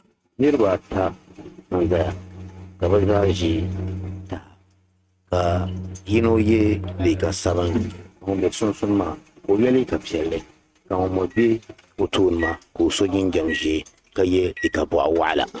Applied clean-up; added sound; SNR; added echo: neural mask model RNNoise.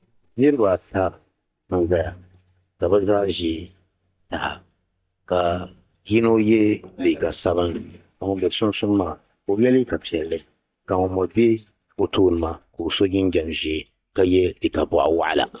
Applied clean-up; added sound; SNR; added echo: neural mask model DeepFilterNet 3.